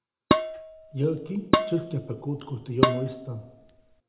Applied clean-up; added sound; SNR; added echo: none; Dishes, pots, and pans; -3 dB; reverberation time 0.6 s.